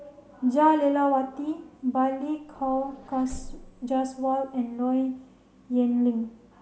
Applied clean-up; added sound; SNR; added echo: none; Vehicle; 18 dB; reverberation time 0.5 s.